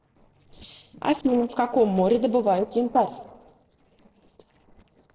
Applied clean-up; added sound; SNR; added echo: neural separator model SepFormer DNS4.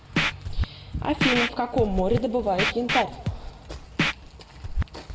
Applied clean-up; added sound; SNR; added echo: none; Scratching (performance technique); 1 dB; reverberation time 1.4 s.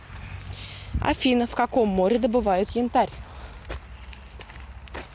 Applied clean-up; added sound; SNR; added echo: none; none; none; none.